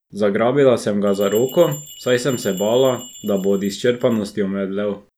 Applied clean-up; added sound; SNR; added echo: none; Bell; 19 dB; none.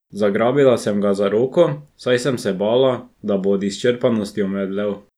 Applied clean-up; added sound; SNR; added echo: none; none; none; none.